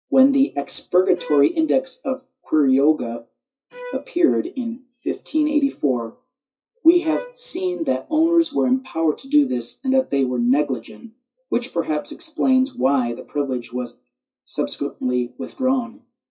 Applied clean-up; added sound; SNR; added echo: classical method WPE with log-MMSE.